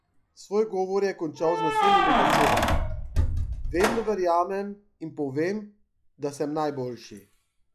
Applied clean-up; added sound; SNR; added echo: classical method log-MMSE.